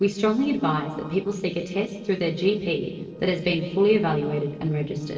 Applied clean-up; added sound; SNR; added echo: neural separator model SepFormer DNS4.